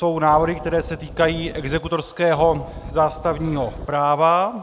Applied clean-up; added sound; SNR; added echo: none; Wind; 14 dB; none.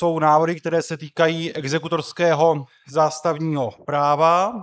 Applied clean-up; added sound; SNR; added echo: neural mask model Resemble Enhance denoiser.